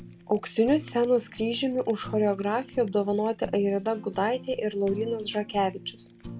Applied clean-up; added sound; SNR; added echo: none; Fire; 16 dB; none.